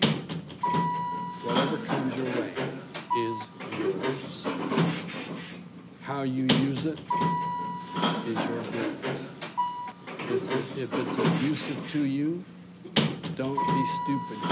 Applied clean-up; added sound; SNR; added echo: none; Sliding door; -4 dB; none.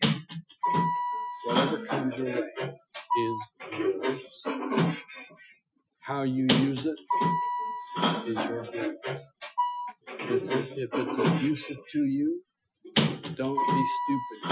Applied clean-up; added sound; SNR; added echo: classical method Wiener filter.